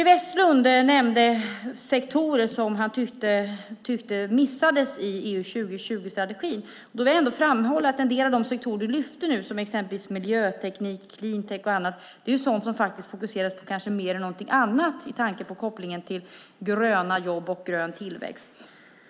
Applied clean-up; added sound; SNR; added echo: neural mask model Resemble Enhance denoiser.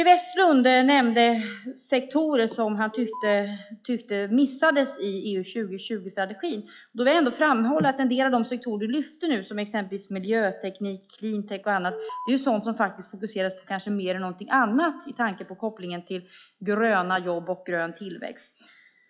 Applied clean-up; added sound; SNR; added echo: classical method log-MMSE.